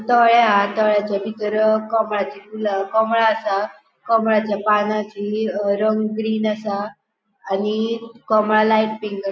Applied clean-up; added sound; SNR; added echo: none; none; none; none.